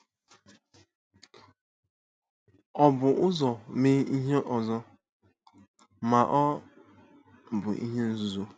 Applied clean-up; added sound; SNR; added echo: none; none; none; none.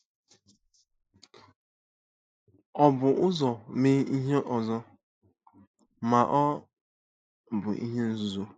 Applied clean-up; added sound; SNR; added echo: neural mask model Resemble Enhance denoiser.